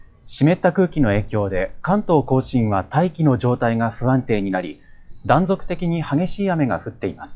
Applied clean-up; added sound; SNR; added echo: classical method log-MMSE.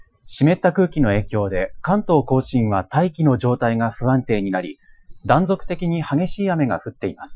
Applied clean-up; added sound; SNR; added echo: classical method Wiener filter.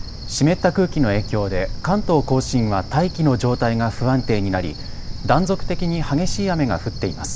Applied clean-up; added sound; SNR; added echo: none; Cricket; 7 dB; none.